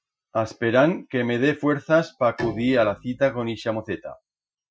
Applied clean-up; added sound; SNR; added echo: classical method Wiener filter.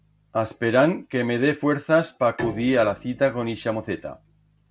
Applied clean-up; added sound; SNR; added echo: none; Bowed string instrument; 18 dB; none.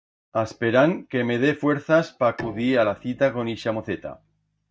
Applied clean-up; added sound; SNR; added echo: neural mask model DeepFilterNet 3.